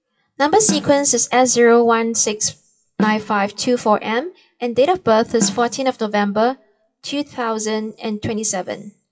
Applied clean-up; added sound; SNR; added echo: classical method WPE with log-MMSE.